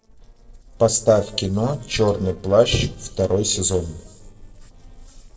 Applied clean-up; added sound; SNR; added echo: neural separator model SepFormer DNS4.